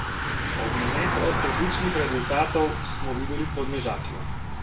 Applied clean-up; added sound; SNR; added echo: none; Bicycle; -1 dB; reverberation time 0.3 s.